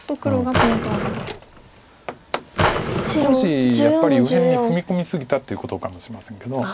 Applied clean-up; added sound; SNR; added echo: none; Drawer open or close; 2 dB; none.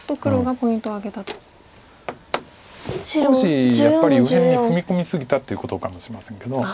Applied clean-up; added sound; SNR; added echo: none; none; none; none.